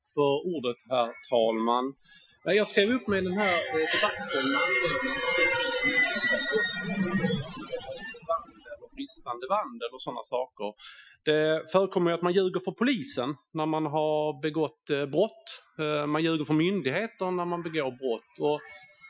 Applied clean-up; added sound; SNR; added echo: classical method Wiener filter.